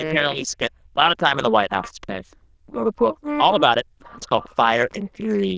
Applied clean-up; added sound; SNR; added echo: neural diffusion model UNIVERSE++.